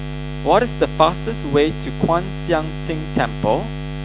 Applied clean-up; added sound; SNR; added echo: none; Buzz; 6 dB; none.